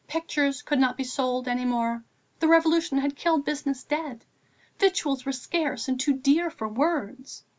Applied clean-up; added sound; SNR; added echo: none; none; none; none.